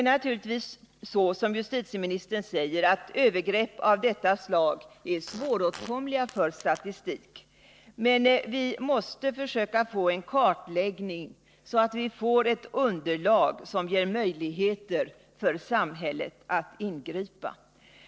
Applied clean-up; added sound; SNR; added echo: neural separator model SepFormer DNS4.